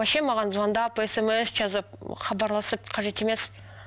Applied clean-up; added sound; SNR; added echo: none; none; none; none.